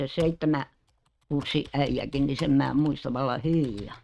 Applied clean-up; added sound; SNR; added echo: neural mask model RNNoise.